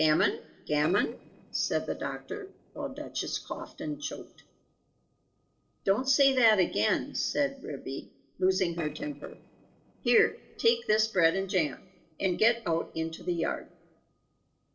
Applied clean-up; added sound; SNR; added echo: neural separator model SepFormer DNS4.